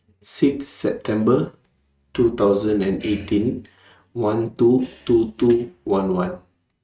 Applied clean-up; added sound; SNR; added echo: neural mask model RNNoise.